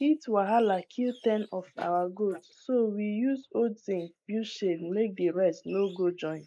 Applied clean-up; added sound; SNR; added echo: neural mask model Resemble Enhance denoiser.